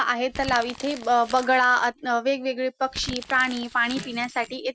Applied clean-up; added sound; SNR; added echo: none; Crumpling, crinkling; 16 dB; none.